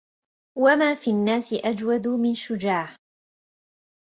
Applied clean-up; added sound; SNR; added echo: none; none; none; none.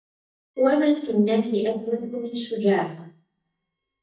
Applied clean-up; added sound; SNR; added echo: neural mask model DeepFilterNet 3.